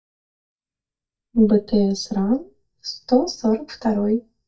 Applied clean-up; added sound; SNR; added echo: neural mask model DeepFilterNet 3.